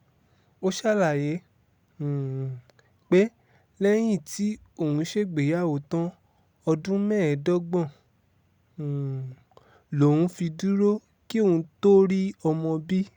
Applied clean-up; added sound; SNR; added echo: none; none; none; none.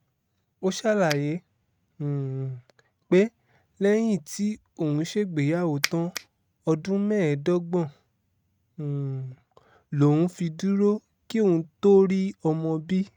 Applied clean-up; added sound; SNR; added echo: neural mask model RNNoise.